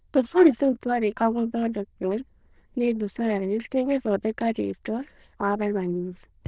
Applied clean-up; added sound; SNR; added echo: neural diffusion model UNIVERSE++.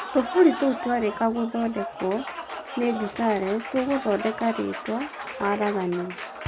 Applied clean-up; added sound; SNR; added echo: none; Applause; 10 dB; none.